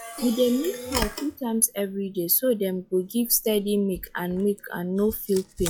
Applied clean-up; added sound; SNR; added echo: classical method log-MMSE.